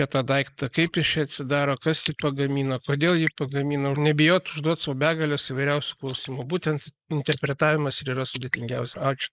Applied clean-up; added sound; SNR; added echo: neural mask model Resemble Enhance denoiser.